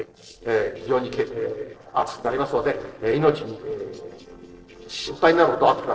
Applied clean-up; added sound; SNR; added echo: neural separator model SepFormer DNS4.